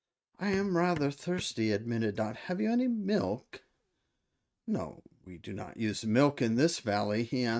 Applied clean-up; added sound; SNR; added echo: neural mask model RNNoise.